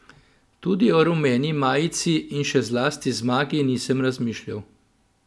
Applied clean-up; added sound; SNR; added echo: none; none; none; none.